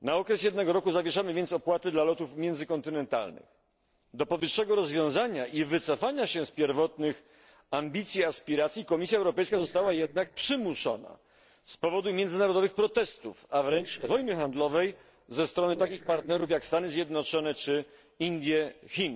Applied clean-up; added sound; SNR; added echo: neural separator model SepFormer DNS4.